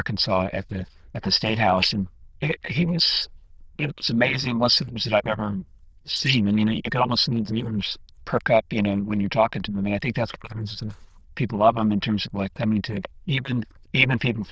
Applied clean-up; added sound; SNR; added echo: neural diffusion model UNIVERSE++.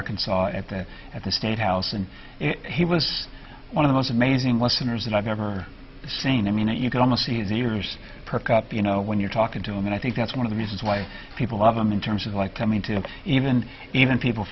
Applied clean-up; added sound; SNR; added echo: none; none; none; none.